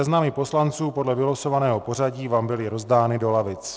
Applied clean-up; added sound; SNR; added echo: none; none; none; none.